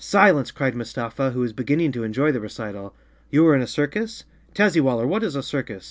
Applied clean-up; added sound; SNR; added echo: none; none; none; none.